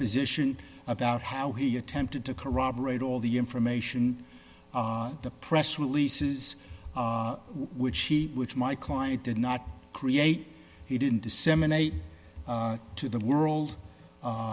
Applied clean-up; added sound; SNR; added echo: none; none; none; none.